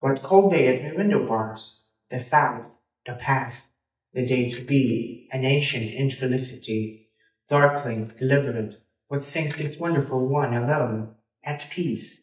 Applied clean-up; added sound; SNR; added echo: neural mask model DeepFilterNet 3.